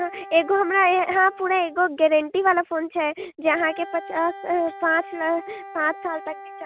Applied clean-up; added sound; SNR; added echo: none; Wind instrument, woodwind instrument; 17 dB; none.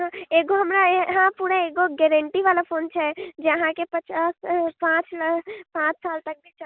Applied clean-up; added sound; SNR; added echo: none; none; none; none.